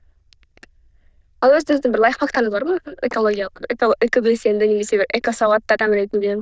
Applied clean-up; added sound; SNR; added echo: neural diffusion model UNIVERSE++.